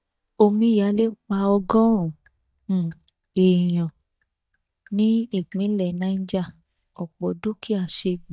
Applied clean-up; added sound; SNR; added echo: neural mask model DeepFilterNet 3.